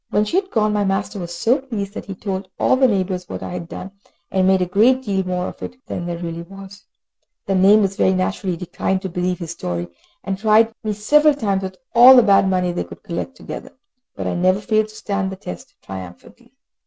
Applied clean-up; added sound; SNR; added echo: none; none; none; none.